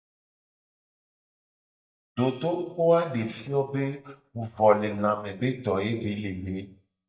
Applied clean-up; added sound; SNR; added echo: neural mask model DeepFilterNet 3.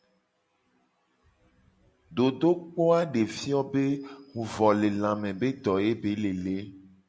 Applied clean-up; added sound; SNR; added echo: none; none; none; none.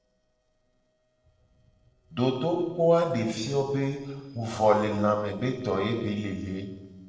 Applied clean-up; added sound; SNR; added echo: neural separator model SepFormer DNS4.